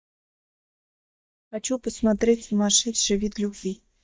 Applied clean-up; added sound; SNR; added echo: neural mask model DeepFilterNet 3.